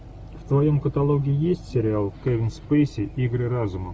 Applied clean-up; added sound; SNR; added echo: none; none; none; none.